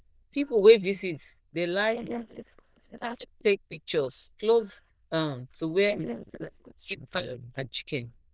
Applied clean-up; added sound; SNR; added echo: neural diffusion model UNIVERSE++.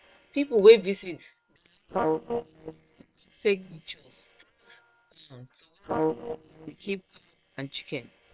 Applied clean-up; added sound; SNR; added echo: neural separator model SepFormer WHAM!.